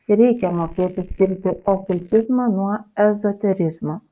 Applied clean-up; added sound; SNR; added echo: neural mask model Resemble Enhance denoiser.